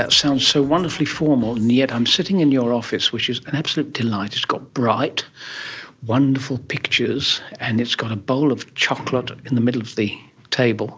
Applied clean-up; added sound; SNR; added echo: none; none; none; none.